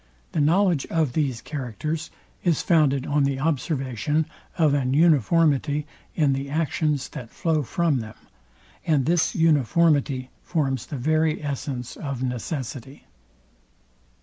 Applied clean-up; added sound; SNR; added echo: none; Tambourine; 12 dB; none.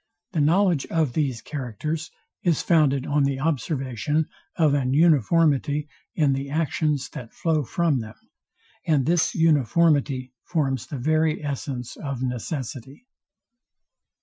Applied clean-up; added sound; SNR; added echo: classical method Wiener filter.